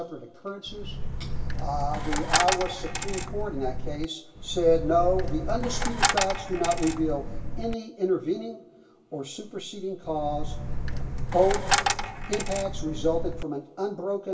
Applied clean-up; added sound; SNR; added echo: none; Coin (dropping); -1 dB; reverberation time 0.3 s.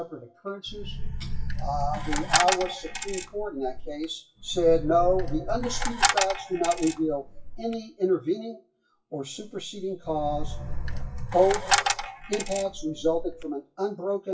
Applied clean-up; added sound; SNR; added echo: classical method WPE with log-MMSE.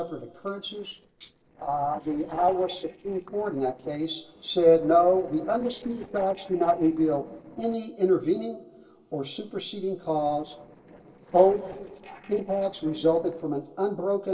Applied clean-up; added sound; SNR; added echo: neural separator model SepFormer DNS4.